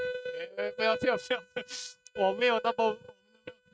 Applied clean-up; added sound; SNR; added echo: neural mask model RNNoise.